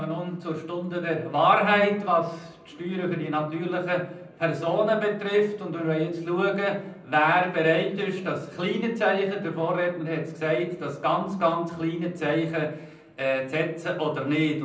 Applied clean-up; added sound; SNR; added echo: none; none; none; reverberation time 0.6 s.